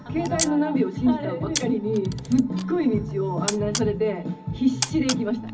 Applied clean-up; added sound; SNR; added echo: none; Camera; 11 dB; reverberation time 0.4 s.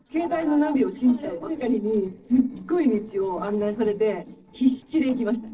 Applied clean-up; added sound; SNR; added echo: neural separator model SepFormer DNS4.